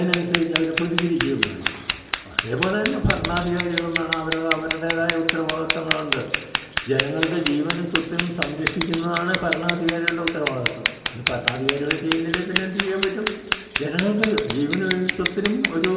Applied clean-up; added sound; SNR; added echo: none; Scissors; 3 dB; reverberation time 2.2 s.